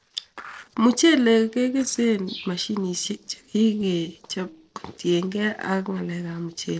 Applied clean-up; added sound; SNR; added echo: neural separator model SepFormer DNS4.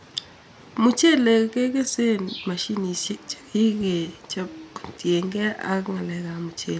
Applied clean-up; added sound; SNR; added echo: none; none; none; none.